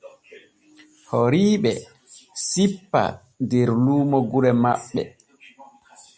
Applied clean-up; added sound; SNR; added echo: none; none; none; none.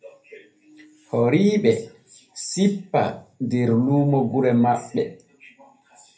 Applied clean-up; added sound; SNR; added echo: none; none; none; reverberation time 0.3 s.